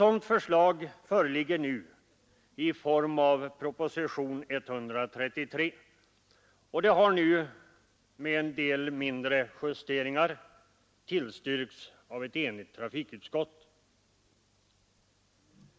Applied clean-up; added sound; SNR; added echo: none; none; none; none.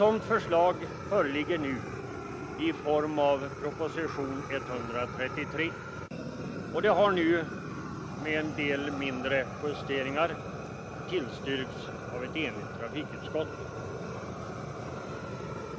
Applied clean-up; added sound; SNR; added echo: none; Fire; 7 dB; none.